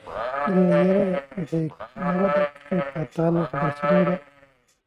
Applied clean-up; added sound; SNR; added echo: neural mask model RNNoise.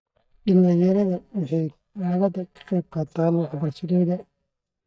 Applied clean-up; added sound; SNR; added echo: neural mask model DeepFilterNet 3.